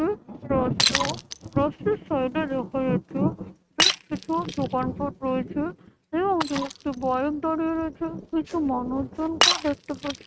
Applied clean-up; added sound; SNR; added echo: neural mask model RNNoise.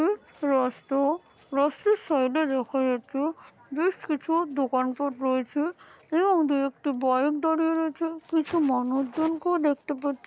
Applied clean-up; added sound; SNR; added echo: none; none; none; none.